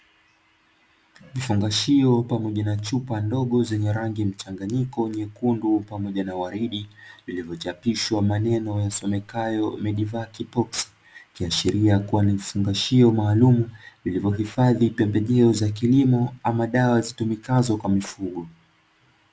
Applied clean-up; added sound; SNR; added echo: none; none; none; none.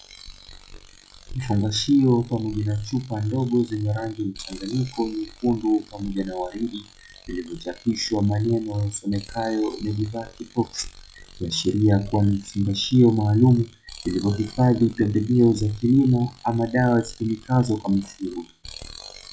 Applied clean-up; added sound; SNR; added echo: classical method log-MMSE.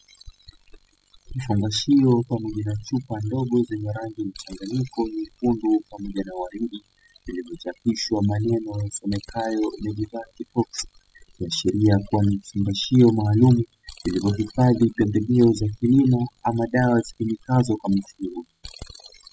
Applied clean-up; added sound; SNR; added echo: classical method spectral subtraction.